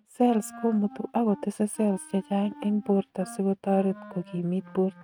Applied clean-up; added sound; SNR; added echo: neural mask model RNNoise.